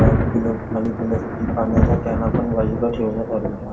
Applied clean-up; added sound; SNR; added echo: none; Thunder; -2 dB; reverberation time 2.4 s.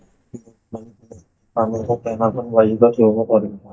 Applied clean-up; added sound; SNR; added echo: neural mask model DeepFilterNet 3.